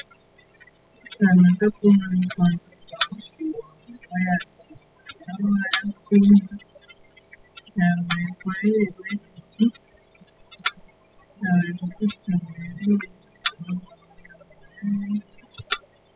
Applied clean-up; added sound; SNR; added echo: classical method spectral subtraction.